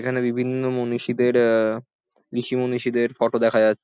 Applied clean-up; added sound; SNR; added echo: none; none; none; none.